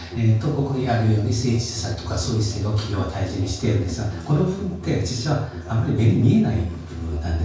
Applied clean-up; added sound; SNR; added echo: none; Musical instrument; 12 dB; reverberation time 0.5 s.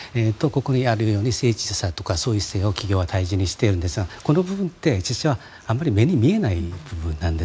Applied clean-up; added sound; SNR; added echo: none; none; none; none.